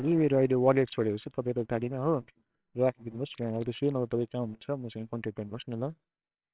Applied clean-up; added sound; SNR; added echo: neural separator model SepFormer WHAMR!.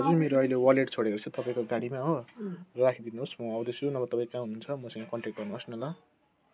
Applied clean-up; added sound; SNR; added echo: none; none; none; none.